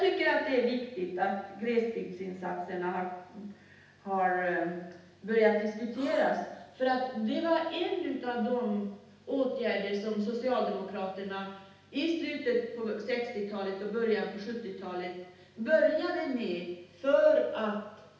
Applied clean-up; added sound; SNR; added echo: none; Gasp; 18 dB; reverberation time 0.8 s.